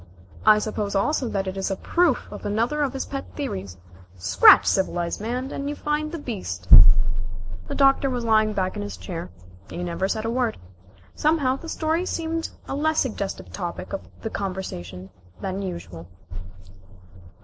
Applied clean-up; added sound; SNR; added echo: none; none; none; none.